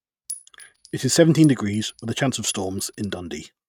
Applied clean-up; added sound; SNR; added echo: neural mask model RNNoise.